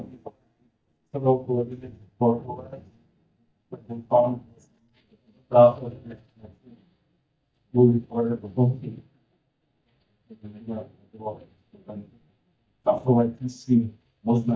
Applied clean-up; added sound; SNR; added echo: neural mask model DeepFilterNet 3.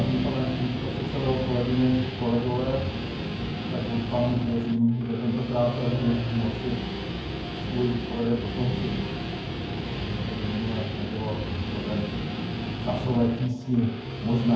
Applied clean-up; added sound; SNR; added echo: none; Guitar; 3 dB; reverberation time 0.9 s.